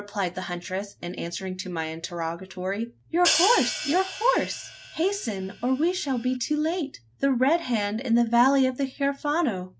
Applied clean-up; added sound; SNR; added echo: none; Hi-hat; 6 dB; none.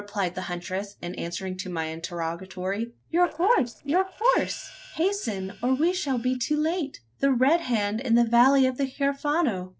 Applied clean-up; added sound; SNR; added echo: neural separator model SepFormer DNS4.